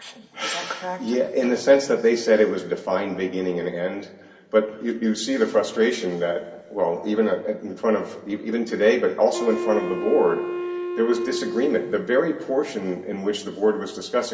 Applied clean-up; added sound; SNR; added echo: none; Wind instrument, woodwind instrument; 7 dB; reverberation time 1.7 s.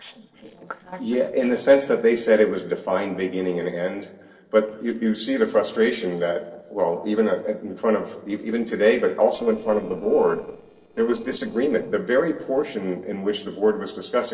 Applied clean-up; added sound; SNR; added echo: neural separator model SepFormer DNS4.